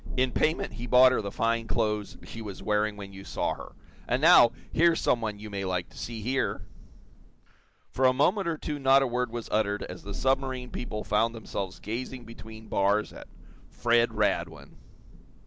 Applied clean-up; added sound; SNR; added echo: none; Thunder; 11 dB; none.